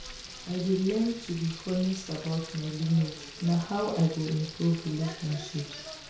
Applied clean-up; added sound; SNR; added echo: none; Frying (food); 14 dB; reverberation time 0.5 s.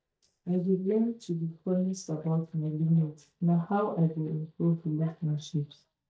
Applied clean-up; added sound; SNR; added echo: neural mask model DeepFilterNet 3.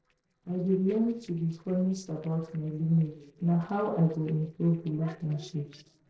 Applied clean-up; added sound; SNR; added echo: neural separator model SepFormer DNS4.